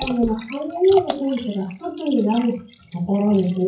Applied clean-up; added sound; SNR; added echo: classical method WPE with log-MMSE.